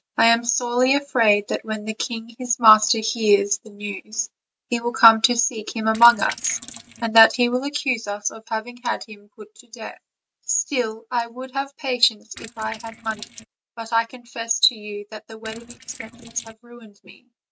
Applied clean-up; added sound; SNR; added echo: neural mask model RNNoise.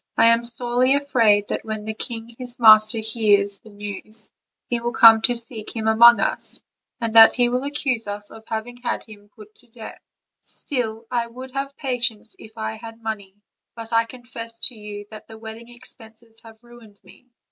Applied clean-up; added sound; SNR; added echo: none; none; none; none.